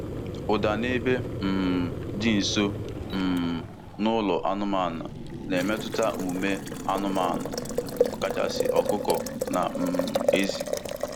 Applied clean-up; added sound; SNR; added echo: none; Boiling; 3 dB; none.